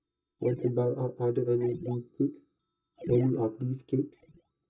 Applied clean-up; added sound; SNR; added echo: neural mask model DeepFilterNet 3.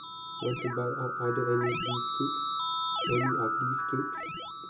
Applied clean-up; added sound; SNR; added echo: none; Keyboard (musical); -1 dB; reverberation time 0.2 s.